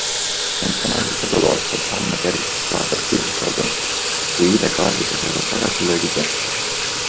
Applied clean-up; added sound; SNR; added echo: none; Sink (filling or washing) / Water tap, faucet; -1 dB; none.